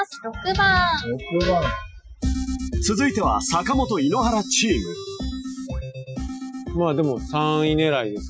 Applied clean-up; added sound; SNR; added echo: classical method Wiener filter.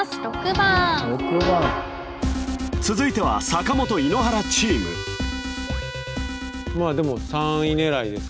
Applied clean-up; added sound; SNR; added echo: none; Trumpet; 16 dB; none.